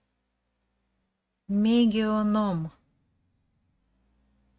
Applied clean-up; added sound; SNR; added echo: neural mask model RNNoise.